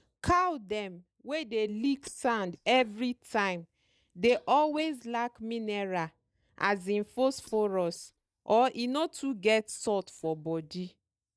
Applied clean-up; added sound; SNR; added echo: neural mask model DeepFilterNet 3.